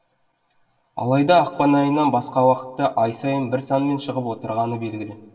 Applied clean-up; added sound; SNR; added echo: none; none; none; reverberation time 1.6 s.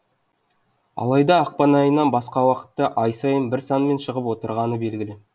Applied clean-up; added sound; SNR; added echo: none; none; none; none.